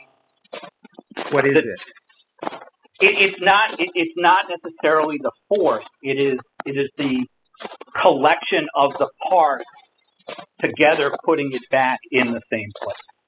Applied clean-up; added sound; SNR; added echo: classical method spectral subtraction.